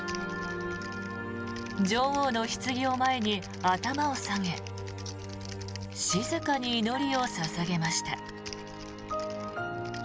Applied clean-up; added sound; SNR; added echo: none; Typing; 15 dB; none.